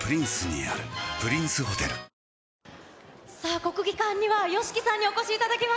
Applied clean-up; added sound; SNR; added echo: none; none; none; none.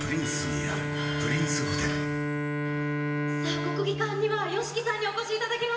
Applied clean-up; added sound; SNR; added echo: none; Bowed string instrument; 0 dB; reverberation time 2.4 s.